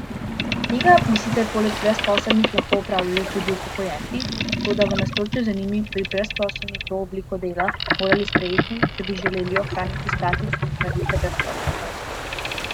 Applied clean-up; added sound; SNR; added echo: none; Boat, Water vehicle; 1 dB; none.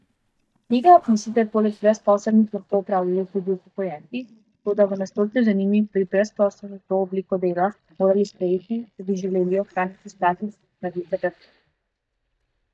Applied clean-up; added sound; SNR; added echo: neural mask model DeepFilterNet 3.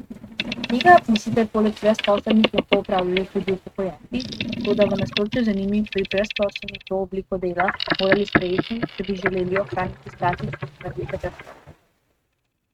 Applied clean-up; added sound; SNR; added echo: neural mask model RNNoise.